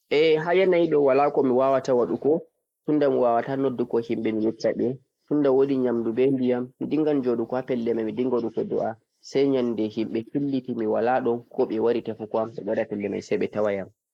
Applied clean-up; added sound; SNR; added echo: neural mask model Resemble Enhance denoiser.